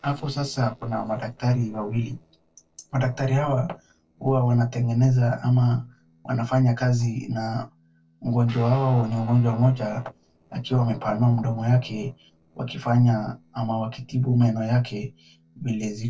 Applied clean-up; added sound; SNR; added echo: neural separator model SepFormer DNS4.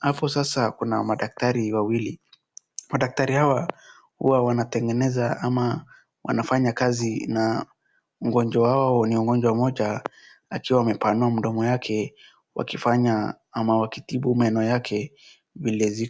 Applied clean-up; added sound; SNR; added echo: none; none; none; none.